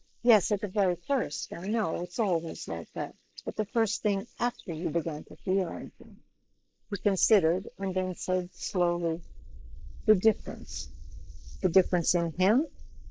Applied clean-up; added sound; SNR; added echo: neural mask model Resemble Enhance denoiser.